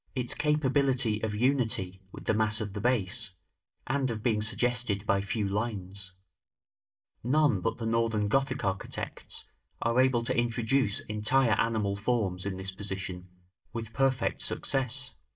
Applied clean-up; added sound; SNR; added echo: none; none; none; reverberation time 0.2 s.